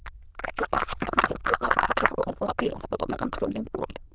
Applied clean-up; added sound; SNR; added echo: neural diffusion model UNIVERSE++.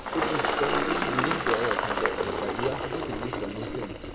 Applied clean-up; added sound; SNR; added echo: none; Engine; -5 dB; none.